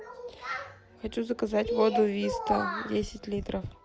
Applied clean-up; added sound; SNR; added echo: none; none; none; none.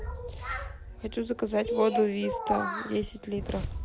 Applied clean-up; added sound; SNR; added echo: none; Whoosh, swoosh, swish; 11 dB; none.